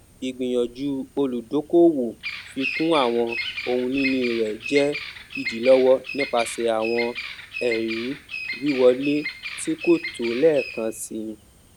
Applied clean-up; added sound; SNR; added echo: none; Bird vocalization, bird call, bird song; 11 dB; none.